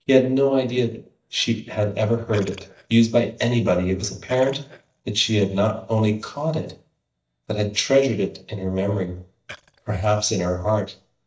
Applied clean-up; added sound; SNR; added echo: neural mask model DeepFilterNet 3.